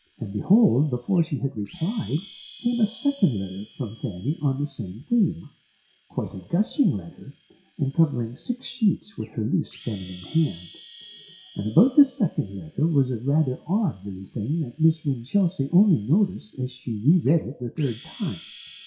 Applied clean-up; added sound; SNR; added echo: classical method WPE with log-MMSE.